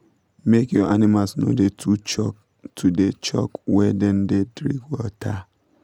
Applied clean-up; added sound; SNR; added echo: none; none; none; none.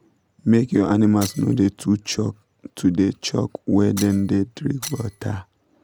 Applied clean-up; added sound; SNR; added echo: none; Shatter; 17 dB; none.